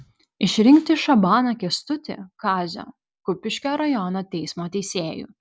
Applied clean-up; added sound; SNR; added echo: none; none; none; none.